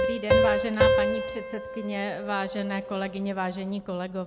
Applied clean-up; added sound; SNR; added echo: none; Piano; -3 dB; none.